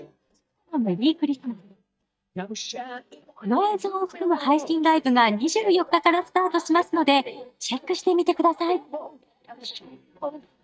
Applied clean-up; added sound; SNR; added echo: neural mask model DeepFilterNet 3.